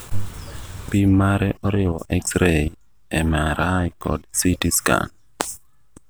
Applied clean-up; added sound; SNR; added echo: none; none; none; none.